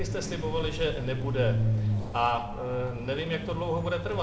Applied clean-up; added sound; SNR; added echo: none; Truck; 0 dB; reverberation time 0.7 s.